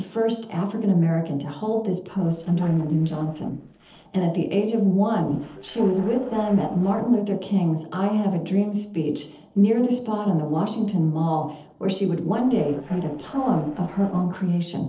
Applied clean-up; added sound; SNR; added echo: neural separator model SepFormer DNS4.